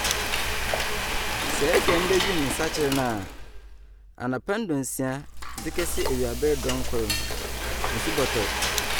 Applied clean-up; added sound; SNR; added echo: none; Frying (food); -1 dB; none.